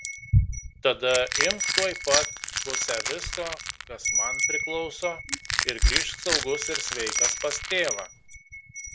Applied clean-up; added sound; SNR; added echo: none; Crushing + Wind chime; -3 dB; none.